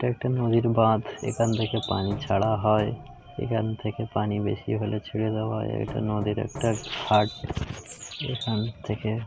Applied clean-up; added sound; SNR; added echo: none; Bird + Knock; 13 dB; none.